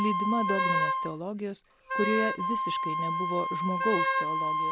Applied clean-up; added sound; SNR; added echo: none; Wind instrument, woodwind instrument + Wind instrument, woodwind instrument; -3 dB; none.